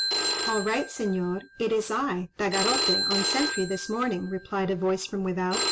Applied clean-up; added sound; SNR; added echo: none; Telephone; 3 dB; none.